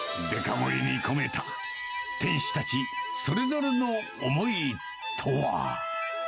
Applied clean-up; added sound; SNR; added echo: none; Harmonica; 17 dB; none.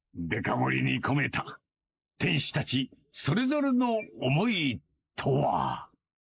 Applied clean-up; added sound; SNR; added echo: neural mask model Resemble Enhance denoiser.